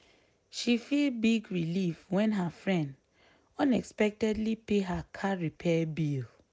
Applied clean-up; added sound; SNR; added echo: none; none; none; none.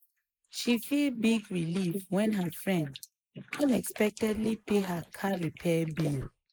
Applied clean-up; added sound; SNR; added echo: neural mask model Resemble Enhance denoiser.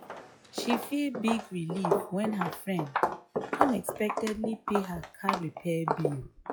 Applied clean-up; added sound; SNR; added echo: classical method log-MMSE.